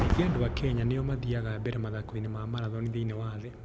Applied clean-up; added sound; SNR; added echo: none; Fireworks; 4 dB; none.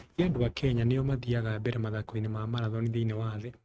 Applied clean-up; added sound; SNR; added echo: neural mask model RNNoise.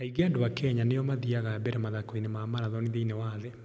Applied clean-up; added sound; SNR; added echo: none; none; none; none.